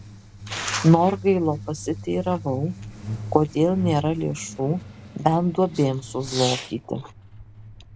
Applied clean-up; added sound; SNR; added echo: none; Fireworks + Truck; 12 dB; none.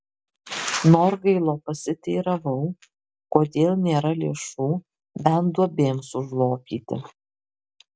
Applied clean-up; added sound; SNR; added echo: none; none; none; none.